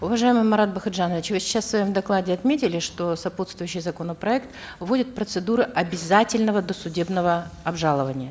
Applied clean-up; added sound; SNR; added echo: none; none; none; none.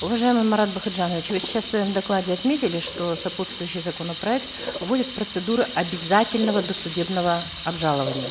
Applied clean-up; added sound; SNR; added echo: none; Sink (filling or washing) / Water tap, faucet; 5 dB; none.